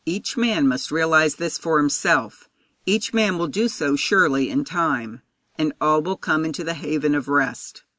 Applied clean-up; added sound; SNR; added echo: none; none; none; none.